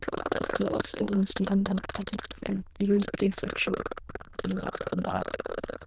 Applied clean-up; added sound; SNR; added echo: neural diffusion model UNIVERSE++.